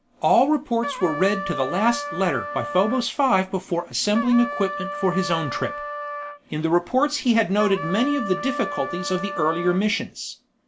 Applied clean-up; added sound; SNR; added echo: none; Trumpet; 9 dB; none.